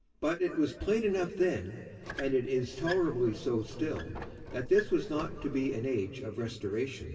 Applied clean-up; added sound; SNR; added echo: none; Squeak; 12 dB; reverberation time 3.0 s.